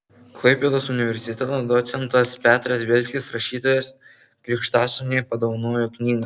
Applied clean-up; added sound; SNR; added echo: none; none; none; none.